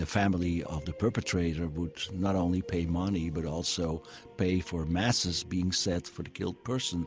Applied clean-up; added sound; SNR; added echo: none; none; none; none.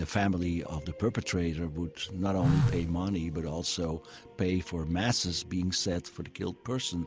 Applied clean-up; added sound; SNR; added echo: none; Telephone; 0 dB; none.